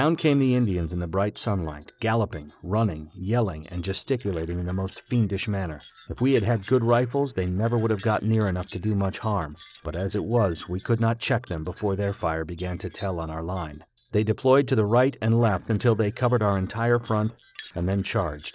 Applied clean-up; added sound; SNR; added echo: neural separator model SepFormer DNS4.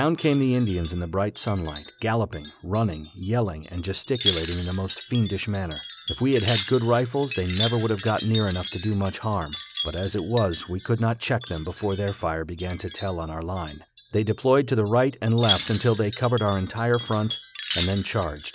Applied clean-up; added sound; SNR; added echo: none; Wind chime; 11 dB; none.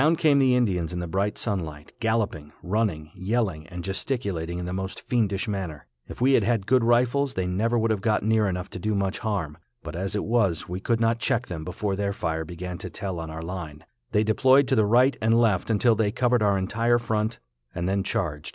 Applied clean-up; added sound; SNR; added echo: none; none; none; none.